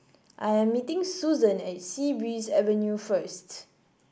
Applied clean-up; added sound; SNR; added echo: none; none; none; none.